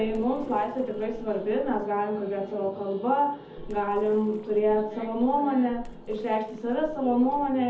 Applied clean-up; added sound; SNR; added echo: none; Splash, splatter; 17 dB; reverberation time 0.5 s.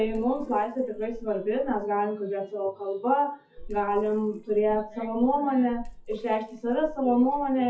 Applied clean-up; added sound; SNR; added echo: classical method WPE with log-MMSE.